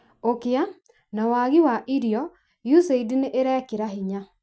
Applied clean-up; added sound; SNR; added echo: none; none; none; none.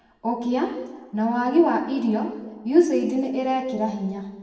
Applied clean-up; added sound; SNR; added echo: none; none; none; reverberation time 1.1 s.